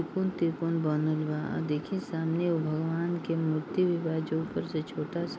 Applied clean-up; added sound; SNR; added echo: none; none; none; none.